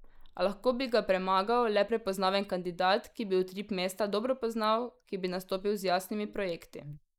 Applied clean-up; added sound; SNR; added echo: neural mask model Resemble Enhance denoiser.